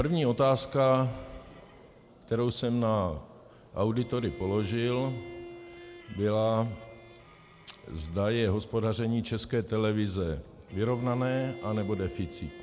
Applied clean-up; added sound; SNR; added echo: none; Bowed string instrument; 18 dB; none.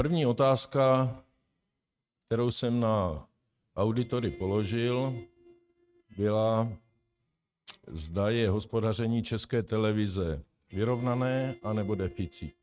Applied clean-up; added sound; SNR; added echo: neural mask model RNNoise.